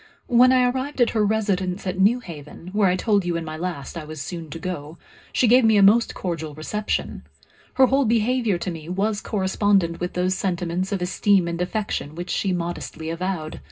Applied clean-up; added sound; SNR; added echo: none; none; none; reverberation time 0.2 s.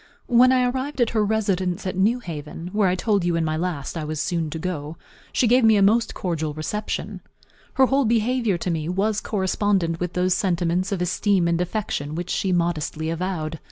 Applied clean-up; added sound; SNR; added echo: none; none; none; none.